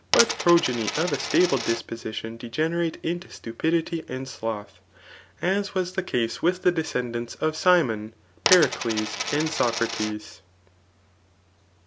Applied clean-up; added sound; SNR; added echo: none; Coin (dropping); 3 dB; none.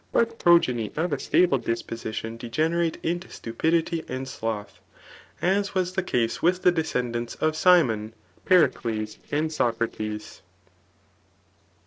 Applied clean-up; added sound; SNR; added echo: neural separator model SepFormer DNS4.